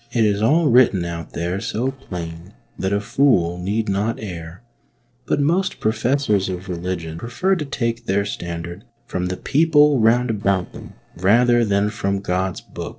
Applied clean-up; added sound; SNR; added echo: neural separator model SepFormer DNS4.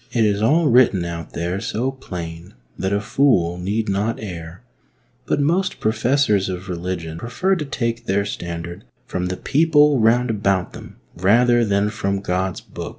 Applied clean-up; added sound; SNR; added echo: none; none; none; none.